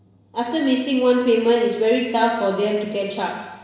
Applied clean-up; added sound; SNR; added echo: none; none; none; reverberation time 1.0 s.